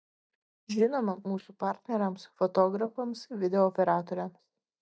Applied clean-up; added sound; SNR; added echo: neural mask model DeepFilterNet 3.